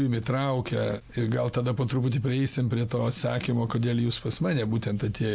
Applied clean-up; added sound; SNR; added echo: none; none; none; none.